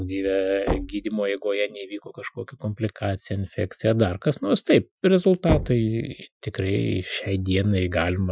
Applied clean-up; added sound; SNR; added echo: classical method Wiener filter.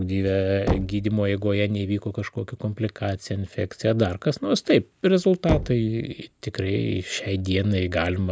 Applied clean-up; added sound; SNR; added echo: none; Knock; 10 dB; none.